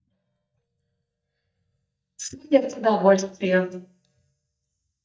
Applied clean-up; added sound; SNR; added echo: neural mask model DeepFilterNet 3.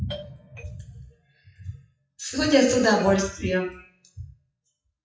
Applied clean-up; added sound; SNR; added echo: classical method WPE with log-MMSE.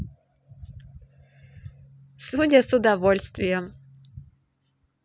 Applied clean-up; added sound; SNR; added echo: none; none; none; none.